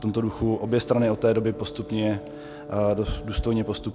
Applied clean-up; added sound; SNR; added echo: none; Brass instrument; 16 dB; none.